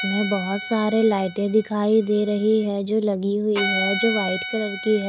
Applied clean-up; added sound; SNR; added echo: none; Bowed string instrument; 9 dB; none.